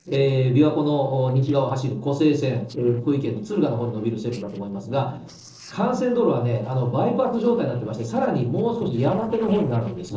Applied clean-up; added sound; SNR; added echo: neural separator model SepFormer DNS4.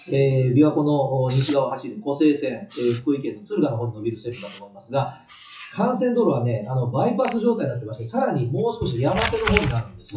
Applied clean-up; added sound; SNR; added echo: classical method WPE with log-MMSE.